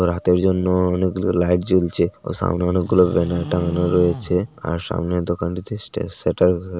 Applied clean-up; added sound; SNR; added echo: none; Livestock, farm animals, working animals; 13 dB; none.